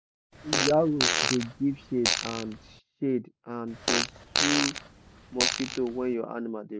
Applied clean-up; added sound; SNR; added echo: none; Fart; 0 dB; none.